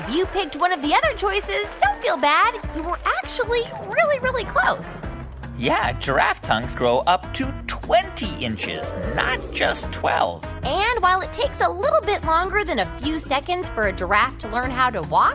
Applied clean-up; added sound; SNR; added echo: none; none; none; none.